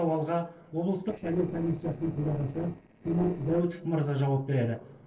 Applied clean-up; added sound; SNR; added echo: neural separator model SepFormer DNS4.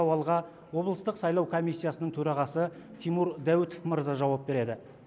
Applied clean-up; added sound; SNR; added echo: none; none; none; none.